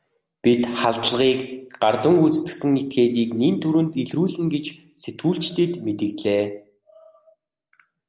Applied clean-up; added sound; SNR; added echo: none; none; none; none.